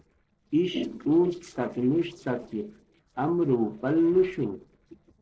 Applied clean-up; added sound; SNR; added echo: neural separator model SepFormer DNS4.